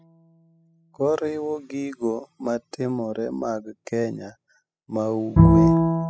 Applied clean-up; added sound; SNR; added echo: classical method spectral subtraction.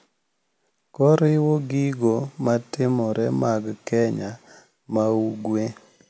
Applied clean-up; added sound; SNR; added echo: none; none; none; none.